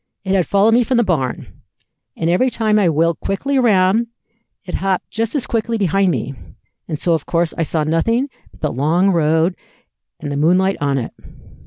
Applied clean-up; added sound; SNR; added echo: none; none; none; none.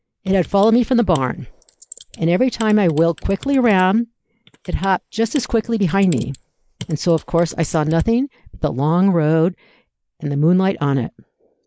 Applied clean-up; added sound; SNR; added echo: neural mask model Resemble Enhance denoiser.